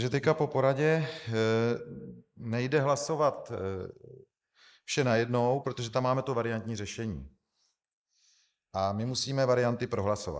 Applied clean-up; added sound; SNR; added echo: neural mask model Resemble Enhance denoiser.